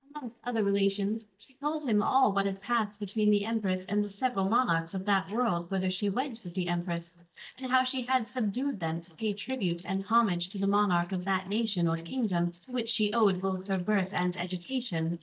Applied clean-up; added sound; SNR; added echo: neural mask model DeepFilterNet 3.